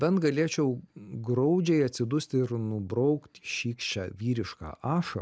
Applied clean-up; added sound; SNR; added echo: none; none; none; none.